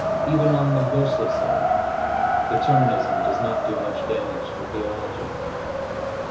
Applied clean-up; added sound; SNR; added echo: none; Wind; -3 dB; reverberation time 0.7 s.